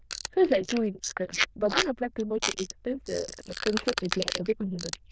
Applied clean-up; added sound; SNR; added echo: neural diffusion model UNIVERSE++.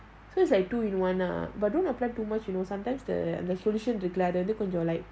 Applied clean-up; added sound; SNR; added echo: none; none; none; none.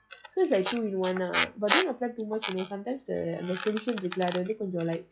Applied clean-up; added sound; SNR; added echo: classical method log-MMSE.